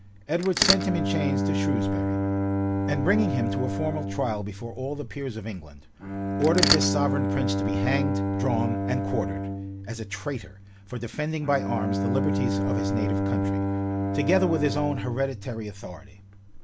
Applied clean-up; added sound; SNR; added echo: none; Bowed string instrument + Mechanisms; -2 dB; none.